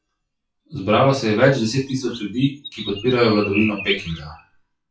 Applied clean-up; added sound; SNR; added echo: classical method WPE with log-MMSE.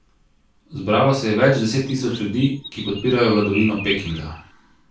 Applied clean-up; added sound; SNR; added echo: none; Chirp, tweet; 13 dB; reverberation time 0.3 s.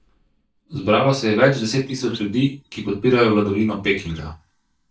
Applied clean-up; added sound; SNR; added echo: neural mask model DeepFilterNet 3.